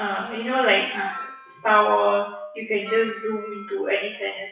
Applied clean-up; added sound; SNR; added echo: classical method WPE with log-MMSE.